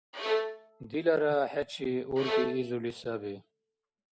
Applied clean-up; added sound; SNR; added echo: none; Bowed string instrument; 4 dB; none.